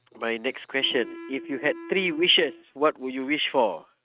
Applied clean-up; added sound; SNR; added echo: neural mask model RNNoise.